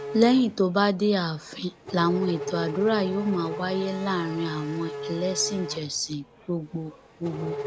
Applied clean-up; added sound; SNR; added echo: none; Race car, auto racing / Accelerating, revving, vroom; 10 dB; none.